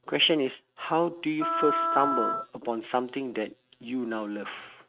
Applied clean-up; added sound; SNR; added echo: neural mask model RNNoise.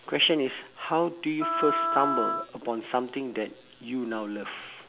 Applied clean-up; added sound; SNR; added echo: none; Wind instrument, woodwind instrument; 1 dB; none.